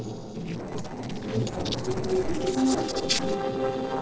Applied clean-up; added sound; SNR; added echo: neural separator model SepFormer DNS4.